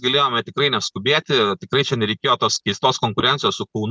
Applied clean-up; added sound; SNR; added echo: none; none; none; none.